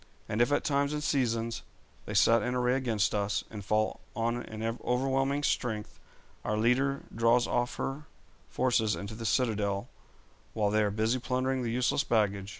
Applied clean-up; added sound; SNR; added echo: none; none; none; none.